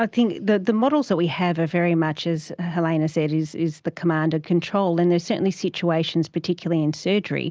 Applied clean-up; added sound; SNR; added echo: none; none; none; none.